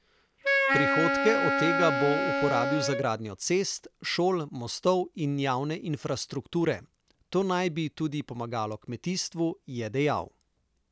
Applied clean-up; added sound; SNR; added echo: none; Wind instrument, woodwind instrument; -2 dB; none.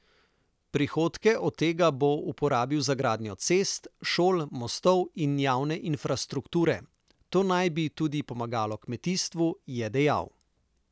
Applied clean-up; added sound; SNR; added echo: none; none; none; none.